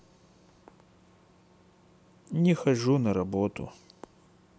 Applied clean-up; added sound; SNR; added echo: none; none; none; none.